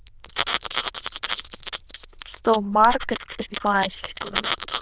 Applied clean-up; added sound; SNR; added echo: neural diffusion model UNIVERSE++.